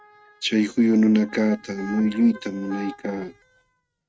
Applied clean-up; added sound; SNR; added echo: neural mask model RNNoise.